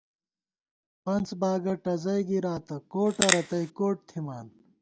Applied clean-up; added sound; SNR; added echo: none; Crackle; -2 dB; none.